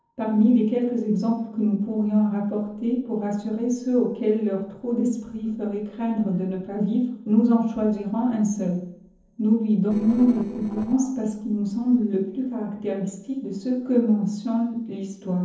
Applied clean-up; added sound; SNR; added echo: neural separator model SepFormer DNS4.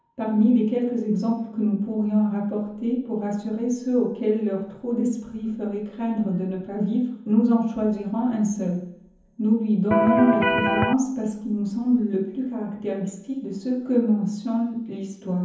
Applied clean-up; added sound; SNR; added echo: none; Electric guitar; -2 dB; reverberation time 0.7 s.